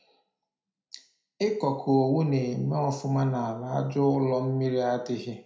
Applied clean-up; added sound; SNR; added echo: none; none; none; reverberation time 0.5 s.